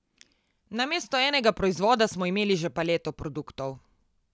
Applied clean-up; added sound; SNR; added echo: none; none; none; none.